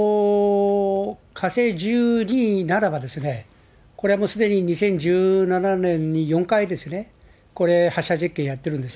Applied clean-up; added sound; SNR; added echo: none; none; none; none.